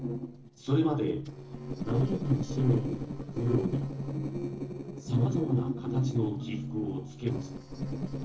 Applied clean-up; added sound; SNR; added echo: neural separator model SepFormer DNS4.